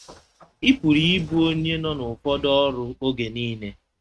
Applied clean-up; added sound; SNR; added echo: neural mask model RNNoise.